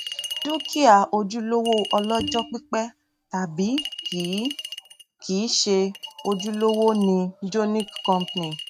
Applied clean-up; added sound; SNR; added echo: neural mask model RNNoise.